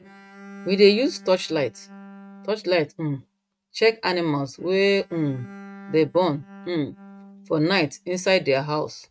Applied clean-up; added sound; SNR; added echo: neural mask model RNNoise.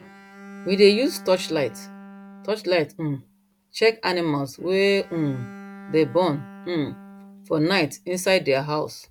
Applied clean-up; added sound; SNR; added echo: none; Bowed string instrument; 19 dB; none.